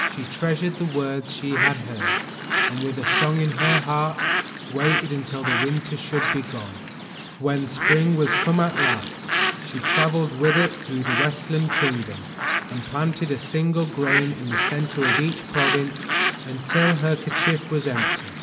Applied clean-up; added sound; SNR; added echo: none; Bird; 1 dB; reverberation time 1.4 s.